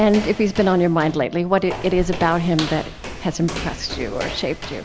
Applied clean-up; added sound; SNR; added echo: none; Walk, footsteps; 11 dB; none.